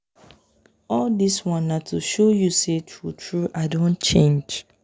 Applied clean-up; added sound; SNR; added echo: none; none; none; none.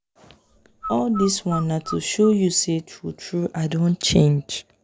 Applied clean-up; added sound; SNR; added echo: none; Bird; 12 dB; none.